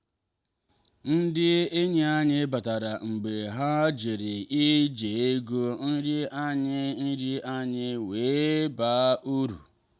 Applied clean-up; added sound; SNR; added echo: none; none; none; none.